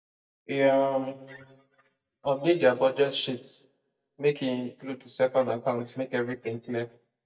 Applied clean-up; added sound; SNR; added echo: neural mask model DeepFilterNet 3.